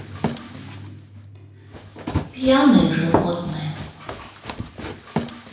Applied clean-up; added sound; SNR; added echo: none; Run; 6 dB; reverberation time 0.9 s.